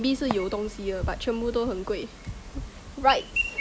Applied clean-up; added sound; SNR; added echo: none; Chirp, tweet; 8 dB; none.